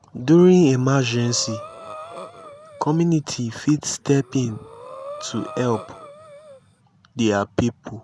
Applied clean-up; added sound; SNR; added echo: none; Breathing; 18 dB; none.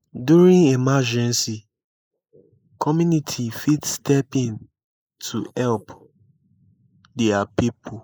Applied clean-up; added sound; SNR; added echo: neural mask model Resemble Enhance denoiser.